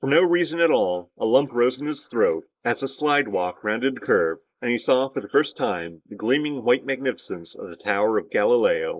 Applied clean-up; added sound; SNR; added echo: neural mask model Resemble Enhance denoiser.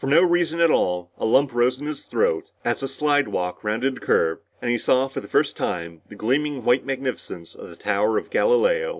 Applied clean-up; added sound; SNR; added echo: none; none; none; none.